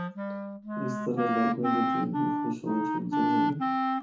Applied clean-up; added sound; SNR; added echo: none; Wind instrument, woodwind instrument; -3 dB; reverberation time 0.7 s.